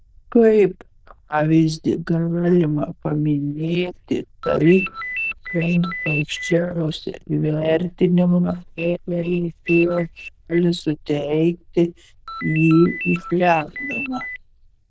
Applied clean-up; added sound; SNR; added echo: neural diffusion model UNIVERSE++.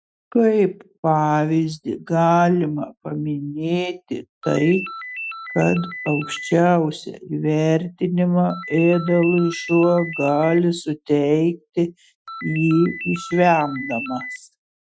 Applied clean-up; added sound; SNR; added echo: classical method Wiener filter.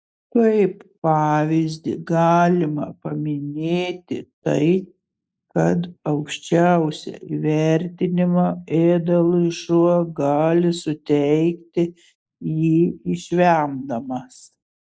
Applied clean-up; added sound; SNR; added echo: neural mask model Resemble Enhance denoiser.